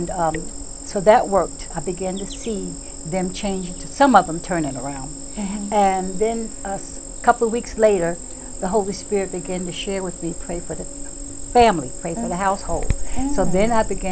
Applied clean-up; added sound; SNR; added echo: none; Cricket; 6 dB; none.